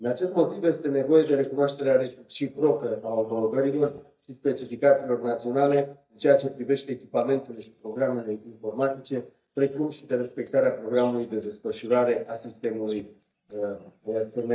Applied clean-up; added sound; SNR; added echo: neural mask model DeepFilterNet 3.